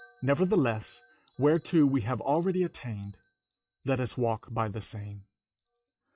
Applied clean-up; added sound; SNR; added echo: classical method log-MMSE.